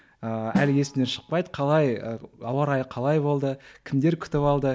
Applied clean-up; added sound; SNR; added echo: none; Drum; 12 dB; none.